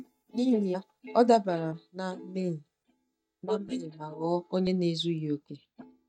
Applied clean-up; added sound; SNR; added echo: neural mask model DeepFilterNet 3.